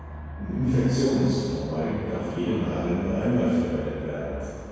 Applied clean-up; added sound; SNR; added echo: none; Aircraft; 13 dB; reverberation time 2.0 s.